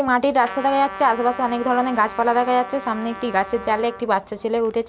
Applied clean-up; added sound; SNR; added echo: none; Trumpet; 15 dB; none.